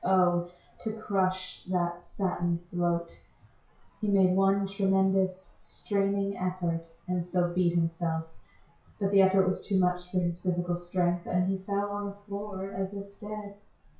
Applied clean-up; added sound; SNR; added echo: classical method WPE with log-MMSE.